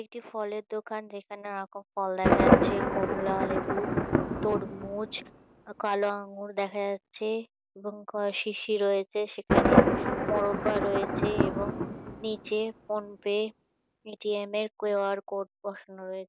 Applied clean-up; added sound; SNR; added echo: none; Thunder; -2 dB; none.